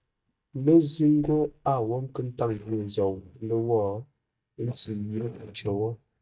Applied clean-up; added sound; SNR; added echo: neural mask model DeepFilterNet 3.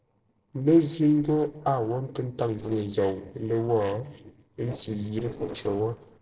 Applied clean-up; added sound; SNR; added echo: neural separator model SepFormer DNS4.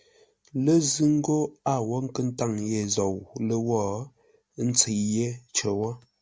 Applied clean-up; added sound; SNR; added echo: none; none; none; none.